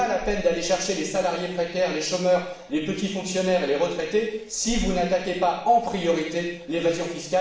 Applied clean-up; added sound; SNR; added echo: none; none; none; reverberation time 0.6 s.